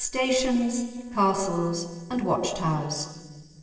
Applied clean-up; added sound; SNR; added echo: neural separator model SepFormer DNS4.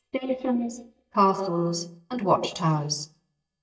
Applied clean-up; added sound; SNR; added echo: neural mask model DeepFilterNet 3.